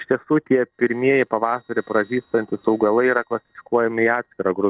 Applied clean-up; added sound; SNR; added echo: neural separator model SepFormer DNS4.